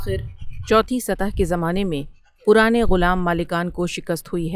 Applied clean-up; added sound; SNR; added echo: classical method log-MMSE.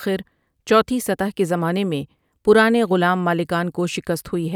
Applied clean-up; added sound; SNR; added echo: none; none; none; none.